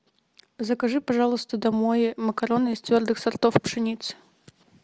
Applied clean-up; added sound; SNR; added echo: none; none; none; none.